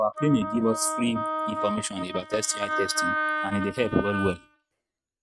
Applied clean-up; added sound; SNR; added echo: neural mask model RNNoise.